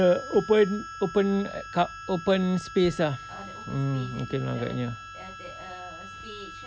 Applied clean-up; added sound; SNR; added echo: none; Harmonica; 14 dB; none.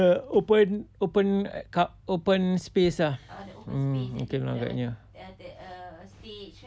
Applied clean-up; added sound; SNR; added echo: none; none; none; none.